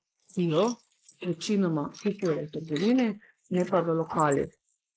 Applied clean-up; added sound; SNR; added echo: neural mask model Resemble Enhance denoiser.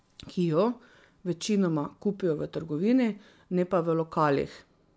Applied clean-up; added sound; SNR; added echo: none; none; none; none.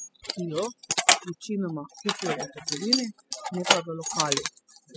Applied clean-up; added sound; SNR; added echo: classical method spectral subtraction.